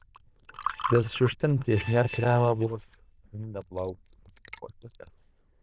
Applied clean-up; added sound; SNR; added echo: neural diffusion model UNIVERSE++.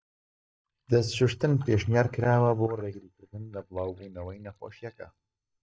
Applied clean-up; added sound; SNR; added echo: neural mask model DeepFilterNet 3.